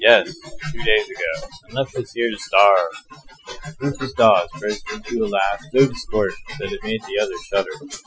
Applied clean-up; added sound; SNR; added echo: classical method Wiener filter.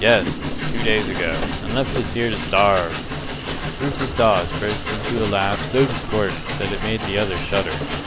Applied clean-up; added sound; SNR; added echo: none; Train; 4 dB; none.